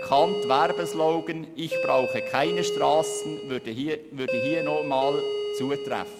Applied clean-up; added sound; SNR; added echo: none; Doorbell; 4 dB; none.